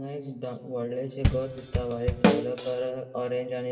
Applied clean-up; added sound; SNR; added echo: none; Drum kit; -5 dB; reverberation time 1.2 s.